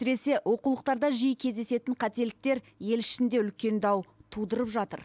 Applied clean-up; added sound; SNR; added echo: none; none; none; none.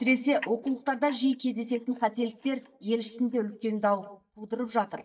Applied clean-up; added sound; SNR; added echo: neural mask model DeepFilterNet 3.